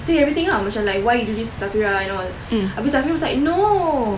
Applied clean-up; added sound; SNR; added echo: none; Crack; 19 dB; none.